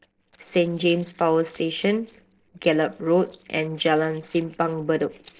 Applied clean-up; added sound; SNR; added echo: neural separator model SepFormer DNS4.